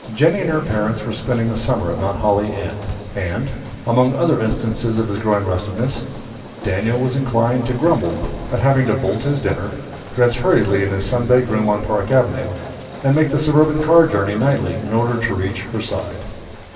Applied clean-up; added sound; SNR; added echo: none; Train; 19 dB; reverberation time 2.8 s.